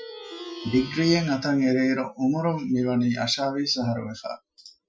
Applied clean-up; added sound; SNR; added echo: classical method Wiener filter.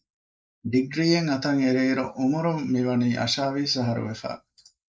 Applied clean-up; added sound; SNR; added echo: neural mask model Resemble Enhance denoiser.